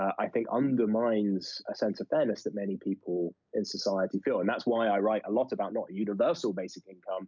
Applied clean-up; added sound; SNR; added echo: none; none; none; none.